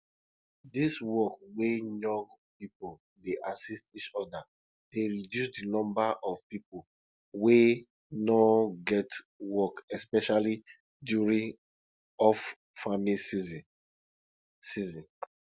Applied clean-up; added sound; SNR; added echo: none; none; none; none.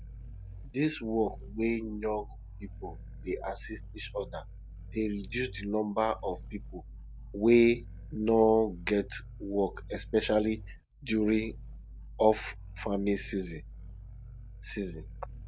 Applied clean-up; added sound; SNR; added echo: none; Growling; 13 dB; none.